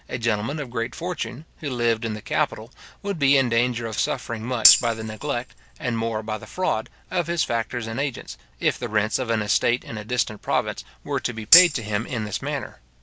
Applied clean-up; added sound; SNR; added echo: none; Tambourine; -1 dB; none.